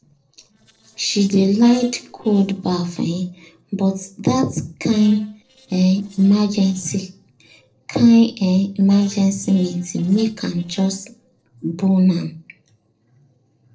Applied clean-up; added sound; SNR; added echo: neural separator model SepFormer DNS4.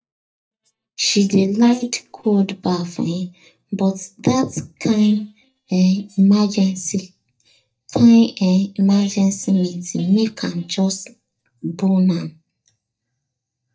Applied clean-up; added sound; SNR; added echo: neural mask model DeepFilterNet 3.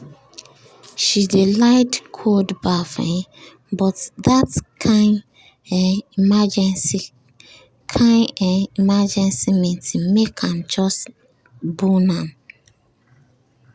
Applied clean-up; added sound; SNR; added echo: none; none; none; none.